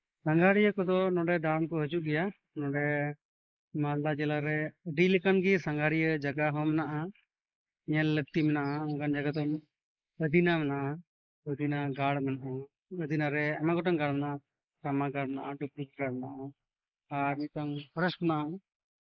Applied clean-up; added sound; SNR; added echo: neural mask model Resemble Enhance denoiser.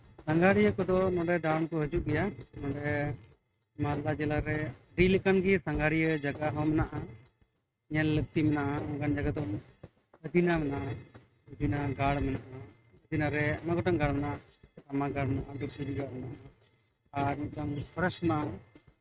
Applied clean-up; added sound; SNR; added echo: neural mask model RNNoise.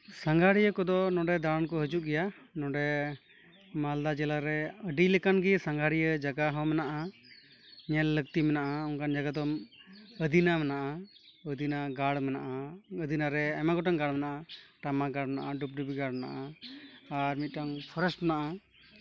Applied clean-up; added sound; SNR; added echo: none; none; none; none.